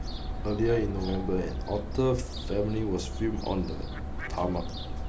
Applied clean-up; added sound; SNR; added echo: none; Fowl; 3 dB; none.